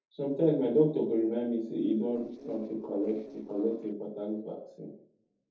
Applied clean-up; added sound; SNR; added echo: neural separator model SepFormer DNS4.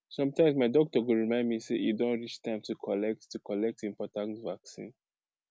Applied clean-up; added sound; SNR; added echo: none; none; none; none.